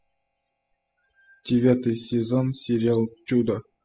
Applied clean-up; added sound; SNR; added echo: classical method spectral subtraction.